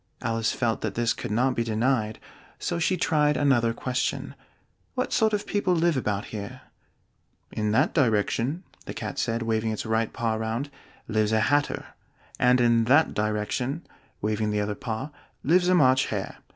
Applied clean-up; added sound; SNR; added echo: none; none; none; none.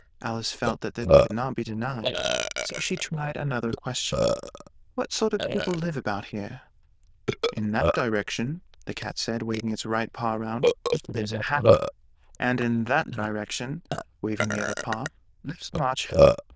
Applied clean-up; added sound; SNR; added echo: neural diffusion model UNIVERSE++.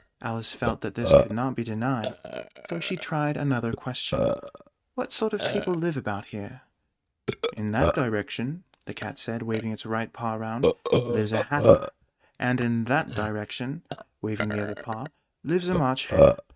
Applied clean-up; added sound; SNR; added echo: neural mask model RNNoise.